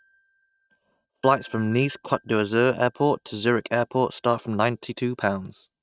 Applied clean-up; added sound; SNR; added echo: neural mask model RNNoise.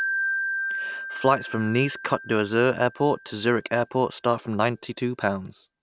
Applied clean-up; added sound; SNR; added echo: none; Wind chime; 8 dB; none.